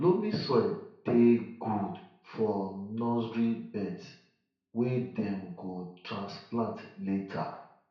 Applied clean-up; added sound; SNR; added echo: none; none; none; reverberation time 0.6 s.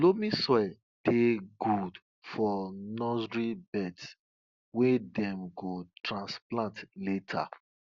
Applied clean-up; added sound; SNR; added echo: none; none; none; none.